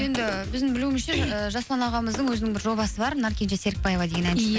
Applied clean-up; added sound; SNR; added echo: none; Gunshot, gunfire; 17 dB; none.